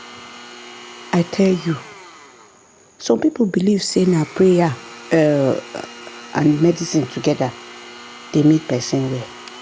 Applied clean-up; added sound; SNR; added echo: none; Domestic sounds, home sounds; 19 dB; none.